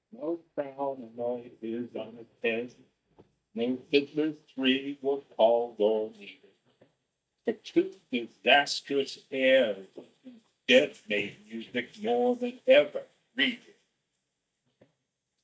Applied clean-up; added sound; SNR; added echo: neural mask model DeepFilterNet 3.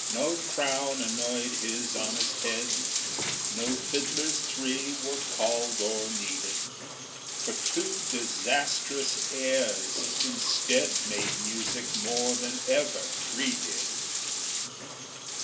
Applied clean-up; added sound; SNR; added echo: none; Bathtub (filling or washing); -2 dB; reverberation time 0.2 s.